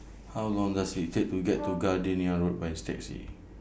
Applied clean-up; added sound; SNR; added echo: none; Brass instrument; 11 dB; none.